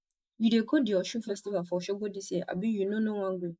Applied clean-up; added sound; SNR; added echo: neural mask model Resemble Enhance denoiser.